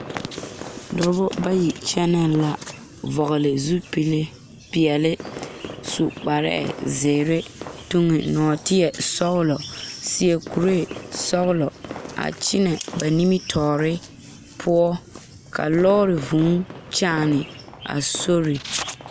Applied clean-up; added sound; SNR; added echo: none; Fireworks; 17 dB; none.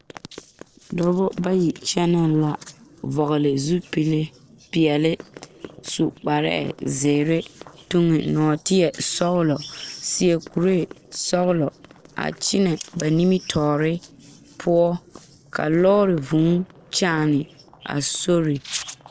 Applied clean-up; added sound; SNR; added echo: neural separator model SepFormer DNS4.